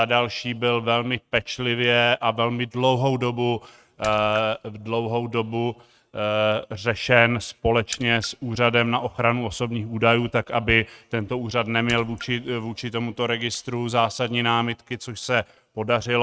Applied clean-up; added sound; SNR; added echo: neural mask model RNNoise.